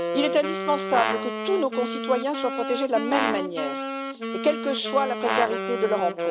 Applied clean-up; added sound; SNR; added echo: none; Brass instrument + Wind instrument, woodwind instrument; 3 dB; none.